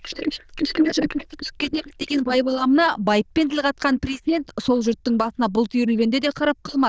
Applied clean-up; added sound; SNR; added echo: neural diffusion model UNIVERSE++.